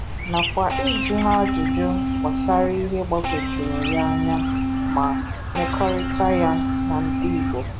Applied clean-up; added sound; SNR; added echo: none; Electric guitar / Bass guitar + Chirp, tweet; -2 dB; none.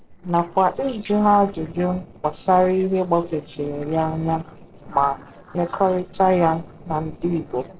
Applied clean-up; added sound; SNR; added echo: neural separator model SepFormer DNS4.